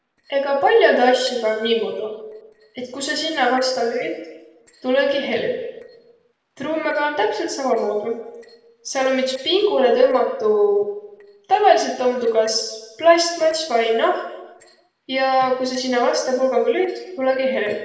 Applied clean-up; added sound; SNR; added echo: neural separator model SepFormer DNS4.